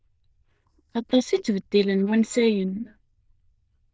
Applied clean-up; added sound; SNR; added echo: neural diffusion model UNIVERSE++.